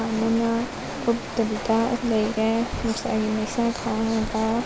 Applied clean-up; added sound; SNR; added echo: none; none; none; none.